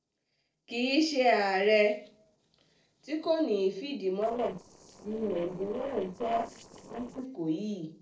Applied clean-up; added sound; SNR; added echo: neural separator model SepFormer DNS4.